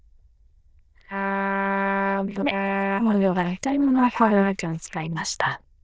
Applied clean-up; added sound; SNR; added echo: neural diffusion model UNIVERSE++.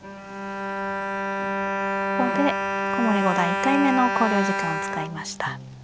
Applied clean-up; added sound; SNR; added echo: none; Bowed string instrument; 0 dB; none.